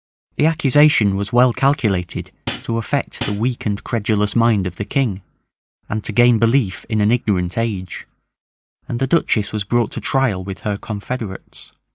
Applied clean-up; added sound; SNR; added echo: none; Hi-hat; 3 dB; none.